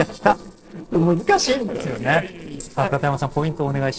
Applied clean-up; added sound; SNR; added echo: neural separator model SepFormer DNS4.